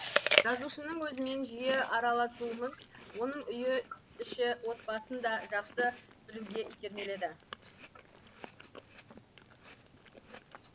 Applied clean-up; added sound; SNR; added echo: none; Chewing, mastication; 3 dB; none.